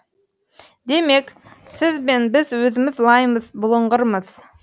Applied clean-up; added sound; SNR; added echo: none; none; none; none.